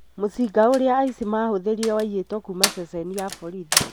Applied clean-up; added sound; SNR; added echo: none; Slam; 7 dB; none.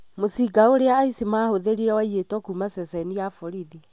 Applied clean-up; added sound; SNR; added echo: none; none; none; none.